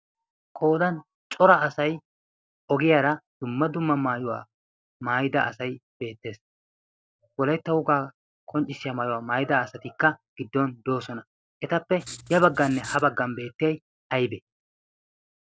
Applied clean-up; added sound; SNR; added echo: neural separator model SepFormer DNS4.